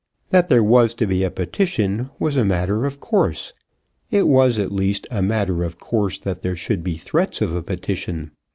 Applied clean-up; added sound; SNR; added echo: none; none; none; none.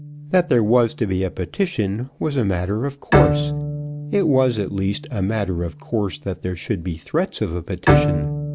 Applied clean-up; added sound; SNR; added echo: none; Bowed string instrument; 3 dB; none.